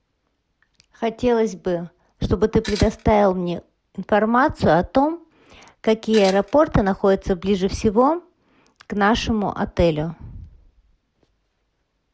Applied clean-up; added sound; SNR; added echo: none; Tools; 13 dB; none.